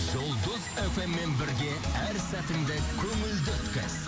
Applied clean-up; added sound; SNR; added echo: none; Telephone; 20 dB; none.